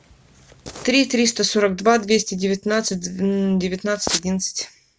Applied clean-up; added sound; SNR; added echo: none; none; none; none.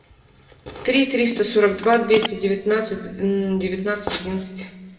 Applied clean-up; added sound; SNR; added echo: none; Telephone; 14 dB; reverberation time 1.4 s.